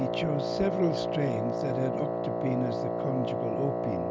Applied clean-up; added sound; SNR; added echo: none; Wind instrument, woodwind instrument; -1 dB; none.